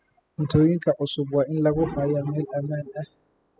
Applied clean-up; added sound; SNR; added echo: classical method spectral subtraction.